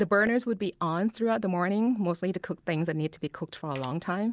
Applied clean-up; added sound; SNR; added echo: none; Mechanisms; 17 dB; none.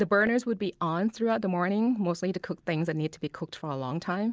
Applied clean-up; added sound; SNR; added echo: none; none; none; none.